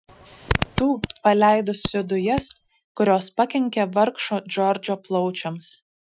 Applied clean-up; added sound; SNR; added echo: classical method Wiener filter.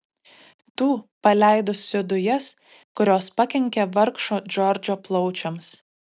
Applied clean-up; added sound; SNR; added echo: none; none; none; none.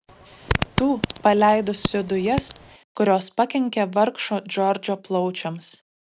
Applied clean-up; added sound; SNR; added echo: none; Fart; 7 dB; none.